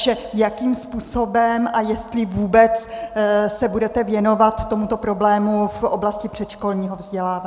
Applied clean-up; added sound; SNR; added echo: none; none; none; none.